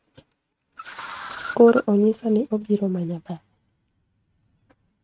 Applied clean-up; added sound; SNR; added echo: neural mask model RNNoise.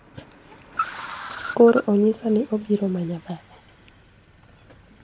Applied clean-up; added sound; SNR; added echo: none; Car; 13 dB; none.